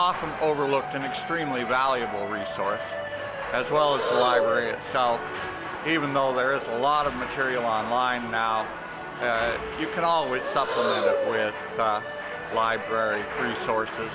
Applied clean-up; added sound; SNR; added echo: none; Breathing; 6 dB; none.